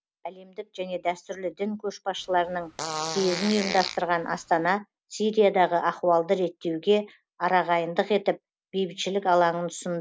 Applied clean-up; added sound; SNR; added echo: none; Fart; 8 dB; none.